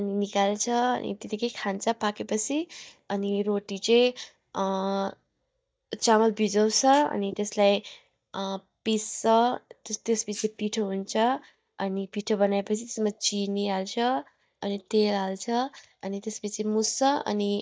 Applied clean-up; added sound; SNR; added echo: neural mask model DeepFilterNet 3.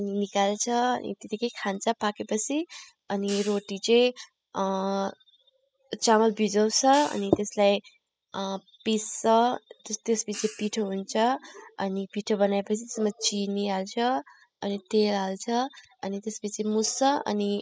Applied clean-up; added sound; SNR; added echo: classical method spectral subtraction.